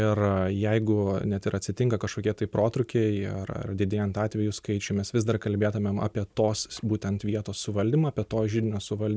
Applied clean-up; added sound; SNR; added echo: none; none; none; none.